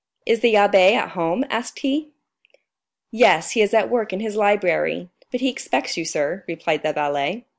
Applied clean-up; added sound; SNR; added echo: none; none; none; none.